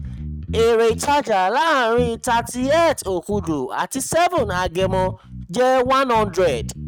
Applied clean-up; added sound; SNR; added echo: neural mask model RNNoise.